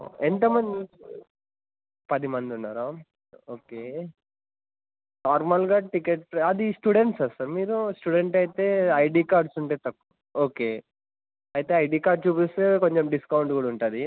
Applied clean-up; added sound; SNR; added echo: none; none; none; none.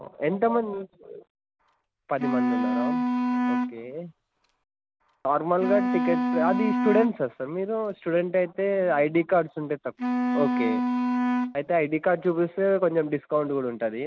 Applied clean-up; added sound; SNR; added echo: none; Wind instrument, woodwind instrument; 1 dB; none.